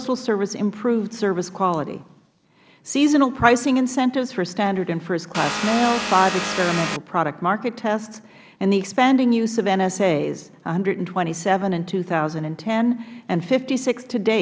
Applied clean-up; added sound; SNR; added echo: none; Vehicle; 4 dB; none.